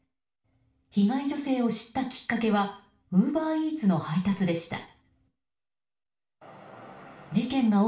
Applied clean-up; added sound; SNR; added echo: none; none; none; reverberation time 0.4 s.